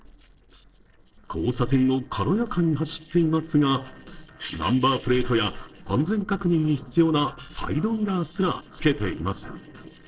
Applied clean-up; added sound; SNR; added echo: neural separator model SepFormer DNS4.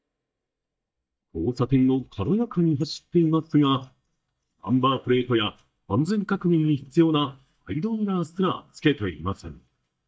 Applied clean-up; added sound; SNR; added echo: neural mask model DeepFilterNet 3.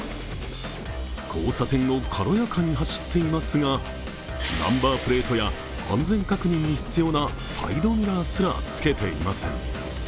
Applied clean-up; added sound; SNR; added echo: none; none; none; none.